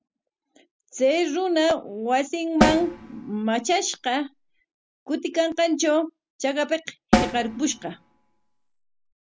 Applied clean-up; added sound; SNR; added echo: none; Snare drum; 2 dB; none.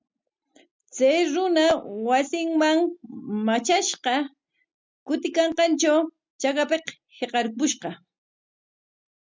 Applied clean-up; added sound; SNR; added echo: none; none; none; none.